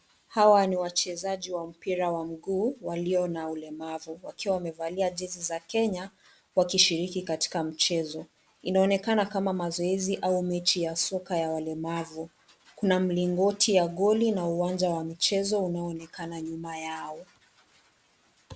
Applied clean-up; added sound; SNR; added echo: none; none; none; none.